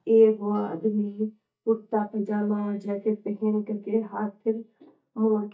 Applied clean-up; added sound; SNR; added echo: neural mask model DeepFilterNet 3.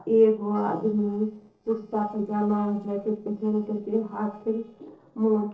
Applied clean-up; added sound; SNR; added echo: neural separator model SepFormer DNS4.